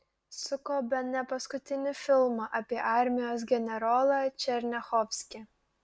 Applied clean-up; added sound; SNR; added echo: none; none; none; none.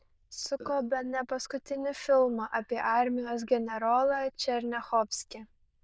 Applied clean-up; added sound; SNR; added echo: neural diffusion model UNIVERSE++.